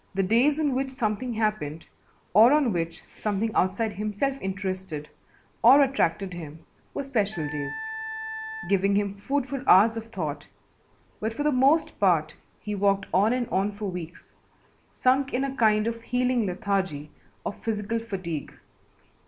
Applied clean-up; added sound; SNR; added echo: none; Wind instrument, woodwind instrument; 11 dB; none.